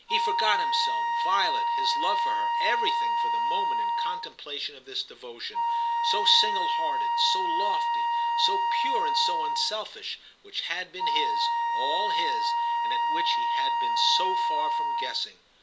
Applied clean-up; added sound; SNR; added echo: none; Wind instrument, woodwind instrument; -5 dB; none.